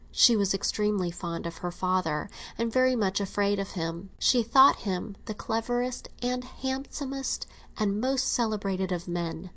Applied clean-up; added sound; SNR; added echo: none; none; none; none.